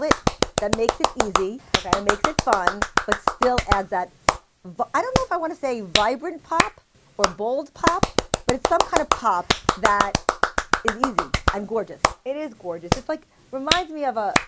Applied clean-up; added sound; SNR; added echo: none; Clapping; -2 dB; none.